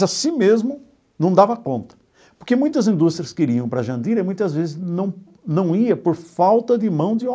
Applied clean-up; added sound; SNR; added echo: none; none; none; none.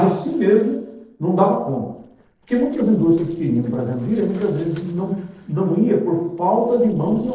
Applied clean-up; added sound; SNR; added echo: neural separator model SepFormer DNS4.